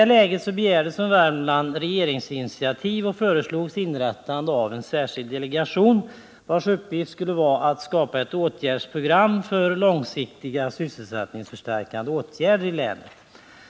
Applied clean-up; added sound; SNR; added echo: none; none; none; none.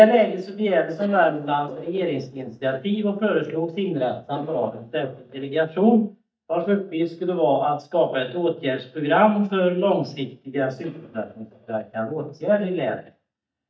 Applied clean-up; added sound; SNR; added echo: neural mask model DeepFilterNet 3.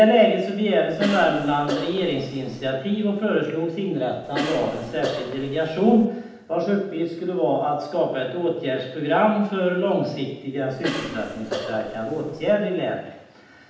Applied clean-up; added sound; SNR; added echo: none; Cough; 9 dB; reverberation time 0.8 s.